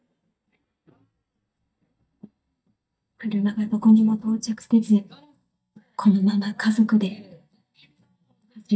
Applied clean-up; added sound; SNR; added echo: neural mask model DeepFilterNet 3.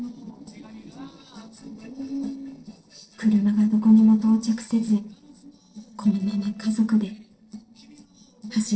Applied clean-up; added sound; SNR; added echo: neural separator model SepFormer DNS4.